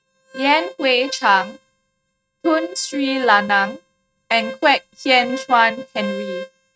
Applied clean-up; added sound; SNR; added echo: neural mask model RNNoise.